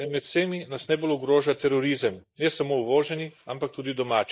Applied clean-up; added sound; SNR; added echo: neural mask model Resemble Enhance denoiser.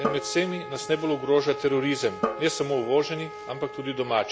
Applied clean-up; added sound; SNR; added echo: none; Drum + Wind instrument, woodwind instrument; 9 dB; none.